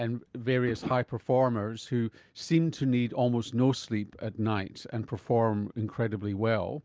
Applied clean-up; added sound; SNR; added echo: none; none; none; none.